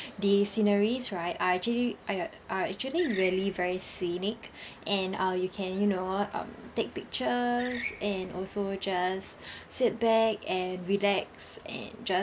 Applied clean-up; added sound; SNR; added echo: none; Screech; 13 dB; none.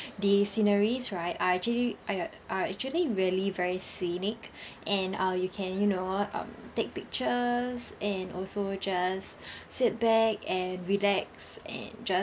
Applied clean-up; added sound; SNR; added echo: none; none; none; none.